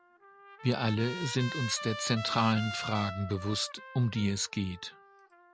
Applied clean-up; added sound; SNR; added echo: none; Trumpet; 11 dB; none.